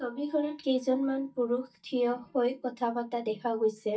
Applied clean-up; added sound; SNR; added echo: neural mask model DeepFilterNet 3.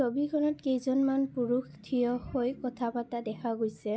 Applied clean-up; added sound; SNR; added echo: none; none; none; none.